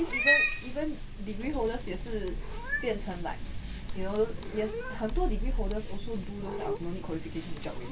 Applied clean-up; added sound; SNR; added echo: none; Cat; -3 dB; none.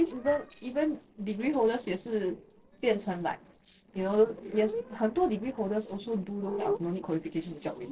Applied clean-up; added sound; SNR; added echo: neural separator model SepFormer DNS4.